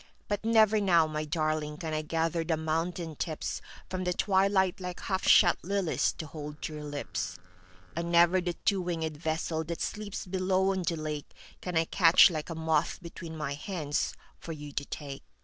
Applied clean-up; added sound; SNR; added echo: neural separator model SepFormer DNS4.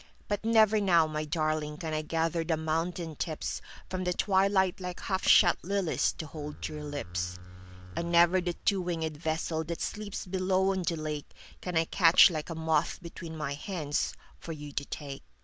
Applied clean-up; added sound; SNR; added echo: none; Livestock, farm animals, working animals; 15 dB; none.